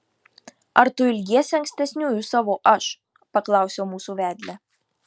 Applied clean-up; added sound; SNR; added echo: none; none; none; none.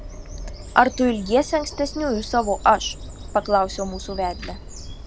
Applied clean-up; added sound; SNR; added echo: none; Bird vocalization, bird call, bird song; 12 dB; none.